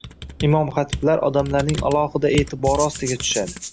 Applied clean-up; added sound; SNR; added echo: none; Rattle (instrument) + Computer keyboard; 10 dB; none.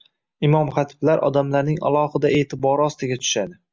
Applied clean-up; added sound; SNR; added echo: none; none; none; none.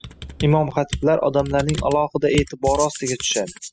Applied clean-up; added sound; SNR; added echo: classical method spectral subtraction.